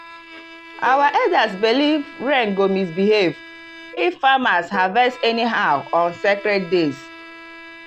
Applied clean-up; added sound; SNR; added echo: none; Plucked string instrument + Bowed string instrument; 18 dB; none.